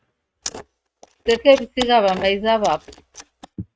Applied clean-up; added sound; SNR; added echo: neural mask model RNNoise.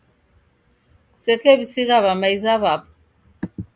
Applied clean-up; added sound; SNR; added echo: none; none; none; none.